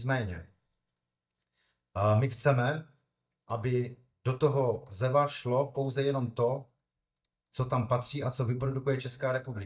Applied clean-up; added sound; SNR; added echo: neural mask model DeepFilterNet 3.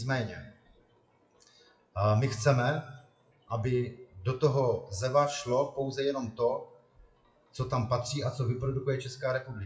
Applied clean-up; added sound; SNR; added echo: classical method WPE with log-MMSE.